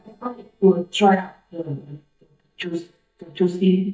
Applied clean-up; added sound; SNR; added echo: neural mask model DeepFilterNet 3.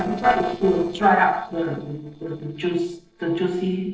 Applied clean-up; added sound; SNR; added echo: neural separator model SepFormer DNS4.